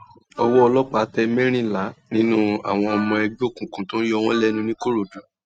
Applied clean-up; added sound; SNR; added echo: neural mask model RNNoise.